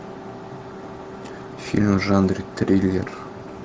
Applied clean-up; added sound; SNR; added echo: none; none; none; none.